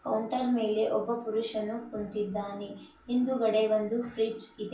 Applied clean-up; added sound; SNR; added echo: none; none; none; reverberation time 0.3 s.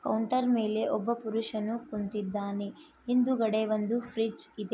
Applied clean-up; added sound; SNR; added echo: none; none; none; none.